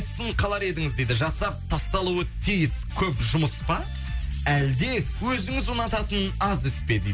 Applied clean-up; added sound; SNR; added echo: none; none; none; none.